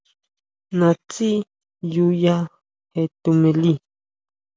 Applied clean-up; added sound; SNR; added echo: none; none; none; none.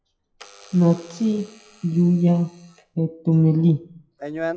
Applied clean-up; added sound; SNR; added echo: classical method WPE with log-MMSE.